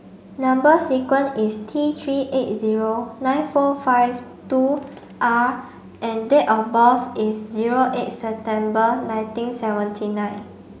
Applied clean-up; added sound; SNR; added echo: none; none; none; none.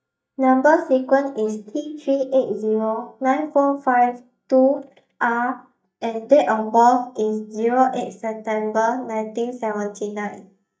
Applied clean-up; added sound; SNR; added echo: neural mask model DeepFilterNet 3.